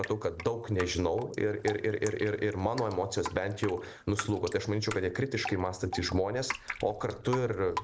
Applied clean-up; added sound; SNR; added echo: none; Drip; 12 dB; none.